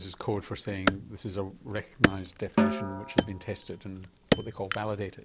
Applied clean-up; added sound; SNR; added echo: none; Snare drum + Wood; -4 dB; none.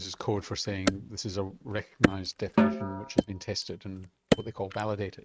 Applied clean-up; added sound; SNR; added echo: neural mask model RNNoise.